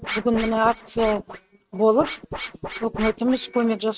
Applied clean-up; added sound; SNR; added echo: neural mask model RNNoise.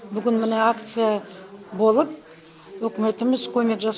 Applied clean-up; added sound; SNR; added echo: none; none; none; none.